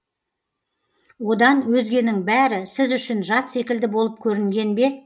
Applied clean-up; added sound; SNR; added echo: none; none; none; none.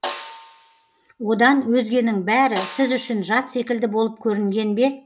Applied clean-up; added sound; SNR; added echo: none; Snare drum; 17 dB; none.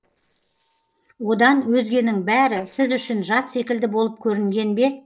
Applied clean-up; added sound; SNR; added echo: neural separator model SepFormer DNS4.